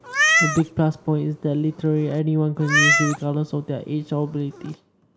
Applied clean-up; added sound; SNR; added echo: none; Meow; 1 dB; none.